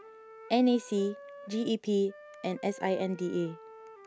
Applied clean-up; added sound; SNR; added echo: none; Wind instrument, woodwind instrument; 18 dB; none.